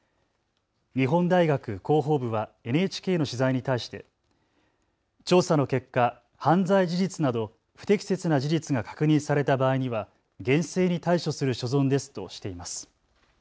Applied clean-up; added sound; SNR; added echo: none; none; none; none.